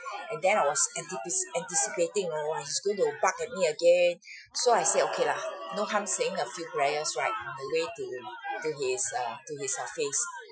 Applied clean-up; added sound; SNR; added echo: classical method Wiener filter.